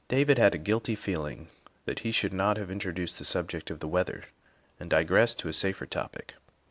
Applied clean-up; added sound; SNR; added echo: none; none; none; none.